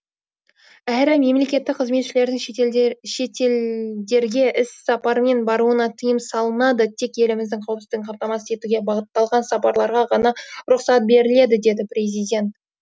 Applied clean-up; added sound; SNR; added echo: none; none; none; none.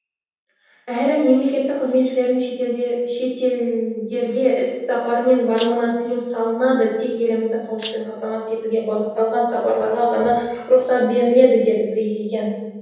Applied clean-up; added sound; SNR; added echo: none; Rattle (instrument); 10 dB; reverberation time 1.1 s.